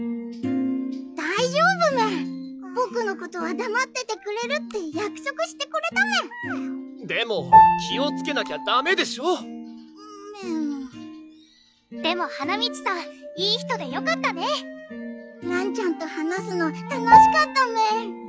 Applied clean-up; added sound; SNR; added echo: classical method log-MMSE.